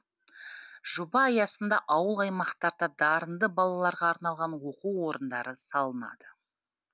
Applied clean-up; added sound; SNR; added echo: none; none; none; none.